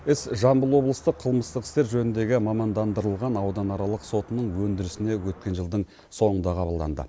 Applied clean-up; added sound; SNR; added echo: none; none; none; none.